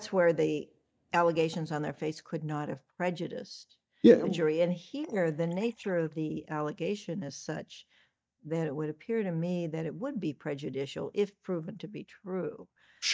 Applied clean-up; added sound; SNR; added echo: neural mask model DeepFilterNet 3.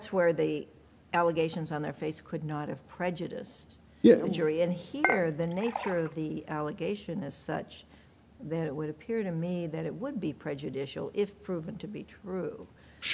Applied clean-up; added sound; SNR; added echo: none; Dishes, pots, and pans / Chink, clink; 3 dB; none.